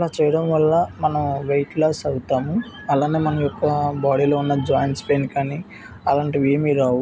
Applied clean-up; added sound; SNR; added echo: none; none; none; none.